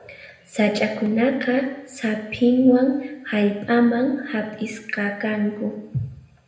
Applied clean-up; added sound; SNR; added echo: none; none; none; reverberation time 0.8 s.